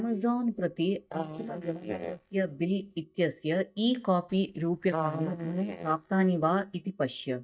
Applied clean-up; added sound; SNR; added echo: neural mask model DeepFilterNet 3.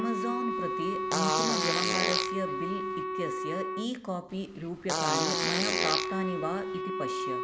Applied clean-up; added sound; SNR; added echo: none; Fart + Wind instrument, woodwind instrument; -4 dB; none.